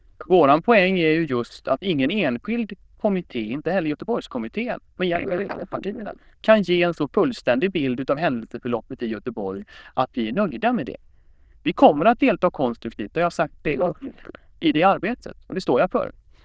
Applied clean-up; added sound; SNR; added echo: neural diffusion model UNIVERSE++.